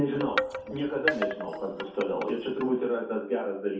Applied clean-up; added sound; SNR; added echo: none; Wind chime; 4 dB; reverberation time 0.5 s.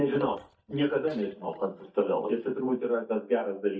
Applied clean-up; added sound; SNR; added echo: neural mask model DeepFilterNet 3.